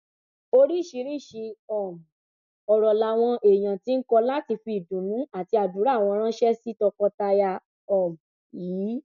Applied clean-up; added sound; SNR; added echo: none; none; none; none.